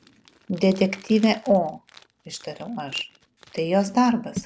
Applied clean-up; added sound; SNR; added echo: none; Crumpling, crinkling; 19 dB; none.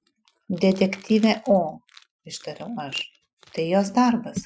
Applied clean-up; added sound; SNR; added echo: classical method Wiener filter.